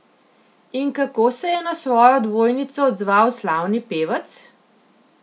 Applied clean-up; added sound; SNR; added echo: none; none; none; none.